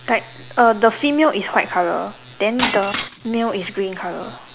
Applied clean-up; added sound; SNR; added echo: none; Shatter; 8 dB; none.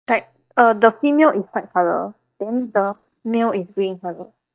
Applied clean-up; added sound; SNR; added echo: neural mask model DeepFilterNet 3.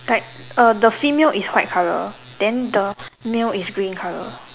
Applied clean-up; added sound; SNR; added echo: none; none; none; none.